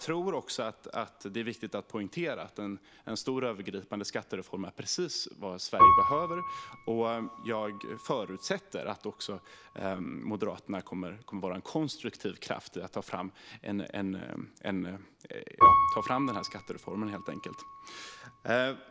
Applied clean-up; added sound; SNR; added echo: none; Piano; -3 dB; none.